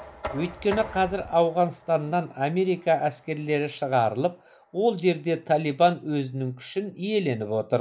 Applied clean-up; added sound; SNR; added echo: none; Knock; 19 dB; none.